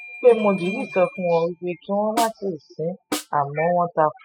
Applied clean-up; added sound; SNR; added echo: classical method spectral subtraction.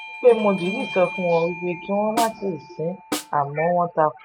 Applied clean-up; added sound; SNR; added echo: none; Bell / Doorbell + Snare drum; 12 dB; none.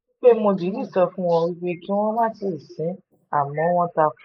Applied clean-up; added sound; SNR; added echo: neural mask model Resemble Enhance denoiser.